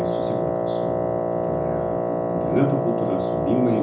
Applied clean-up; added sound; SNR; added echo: none; Wind instrument, woodwind instrument; -3 dB; reverberation time 0.6 s.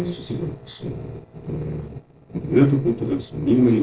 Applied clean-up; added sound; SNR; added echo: neural separator model SepFormer DNS4.